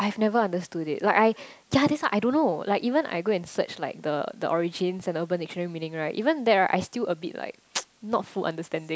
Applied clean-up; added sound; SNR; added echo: none; none; none; none.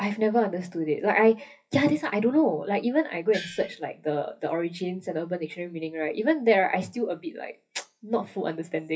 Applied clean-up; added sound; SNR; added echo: classical method WPE with log-MMSE.